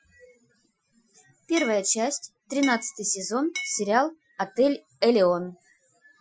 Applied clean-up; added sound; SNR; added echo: classical method Wiener filter.